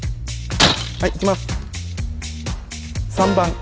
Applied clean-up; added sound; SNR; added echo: none; Shatter; 2 dB; none.